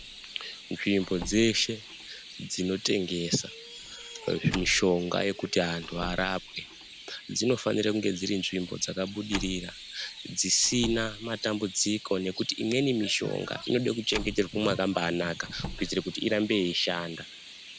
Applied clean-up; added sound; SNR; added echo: none; Slam + Chirp, tweet; 14 dB; none.